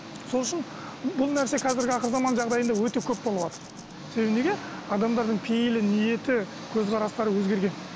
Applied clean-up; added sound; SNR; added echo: none; Rattle / Rattle (instrument) + Engine; 12 dB; none.